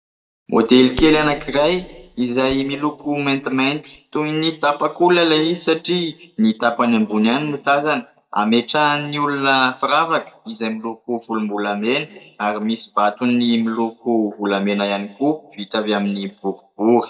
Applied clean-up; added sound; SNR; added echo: neural mask model DeepFilterNet 3.